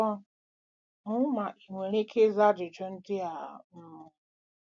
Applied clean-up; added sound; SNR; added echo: none; none; none; none.